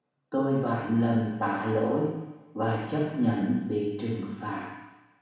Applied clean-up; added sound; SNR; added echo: none; none; none; reverberation time 1.1 s.